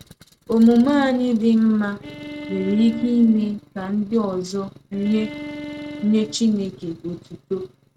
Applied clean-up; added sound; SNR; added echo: neural mask model RNNoise.